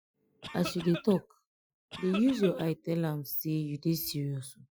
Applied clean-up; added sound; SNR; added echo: classical method Wiener filter.